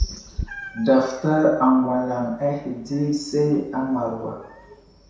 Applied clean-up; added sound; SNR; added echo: none; Meow; 13 dB; reverberation time 0.7 s.